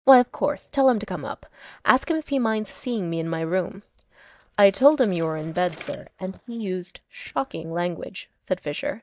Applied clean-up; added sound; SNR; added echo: neural mask model DeepFilterNet 3.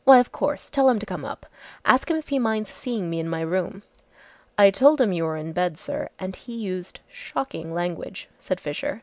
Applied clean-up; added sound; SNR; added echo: none; none; none; none.